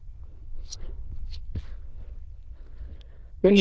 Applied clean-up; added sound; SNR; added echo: neural diffusion model UNIVERSE++.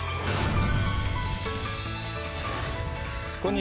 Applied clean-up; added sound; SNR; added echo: none; Camera; 15 dB; none.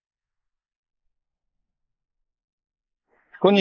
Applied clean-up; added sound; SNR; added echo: neural mask model Resemble Enhance denoiser.